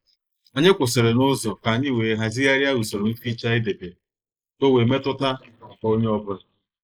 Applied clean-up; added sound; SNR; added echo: neural mask model Resemble Enhance denoiser.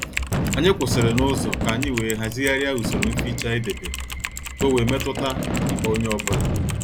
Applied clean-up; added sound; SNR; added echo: none; Fireworks + Typing; 1 dB; none.